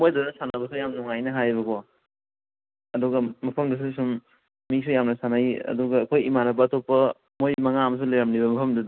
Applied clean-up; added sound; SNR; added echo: none; none; none; none.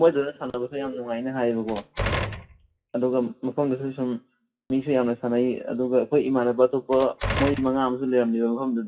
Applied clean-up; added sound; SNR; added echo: classical method WPE with log-MMSE.